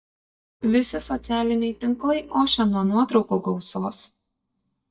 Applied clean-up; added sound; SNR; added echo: neural mask model DeepFilterNet 3.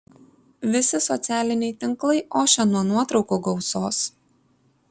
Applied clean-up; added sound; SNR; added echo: none; none; none; none.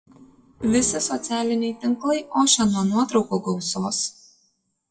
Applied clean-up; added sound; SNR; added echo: classical method WPE with log-MMSE.